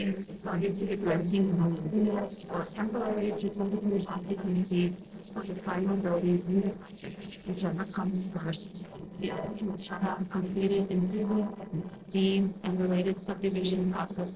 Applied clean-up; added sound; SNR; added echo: neural separator model SepFormer DNS4.